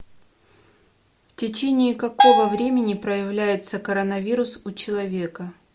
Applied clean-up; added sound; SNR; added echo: none; Bell; -2 dB; none.